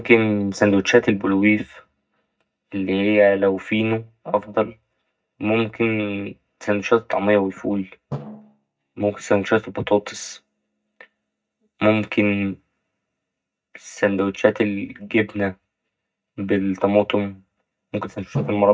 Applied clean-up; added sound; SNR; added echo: neural mask model DeepFilterNet 3.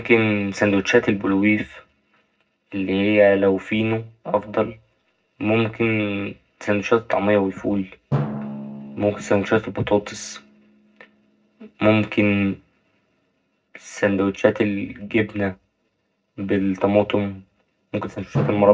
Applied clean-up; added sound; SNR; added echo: neural separator model SepFormer DNS4.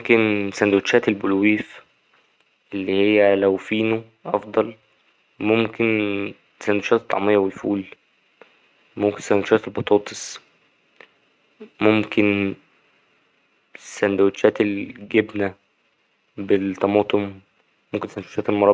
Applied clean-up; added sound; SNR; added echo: none; none; none; none.